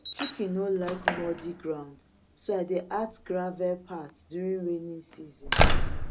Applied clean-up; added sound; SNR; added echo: none; Slam; -2 dB; none.